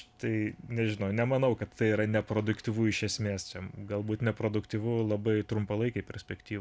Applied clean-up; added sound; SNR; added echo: none; none; none; none.